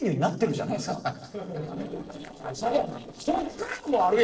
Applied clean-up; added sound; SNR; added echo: neural separator model SepFormer DNS4.